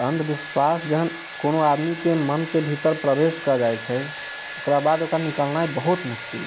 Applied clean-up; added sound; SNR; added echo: none; Domestic sounds, home sounds; 12 dB; none.